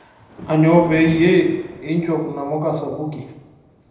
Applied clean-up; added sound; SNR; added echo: none; Thunder; 19 dB; reverberation time 0.8 s.